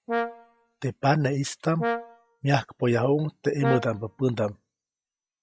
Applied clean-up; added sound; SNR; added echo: classical method log-MMSE.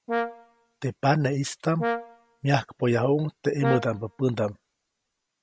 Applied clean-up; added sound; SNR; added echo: none; Brass instrument; 8 dB; none.